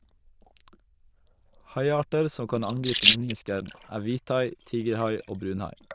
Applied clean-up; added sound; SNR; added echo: neural diffusion model UNIVERSE++.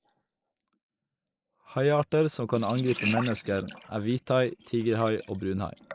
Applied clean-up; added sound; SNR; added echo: neural mask model Resemble Enhance denoiser.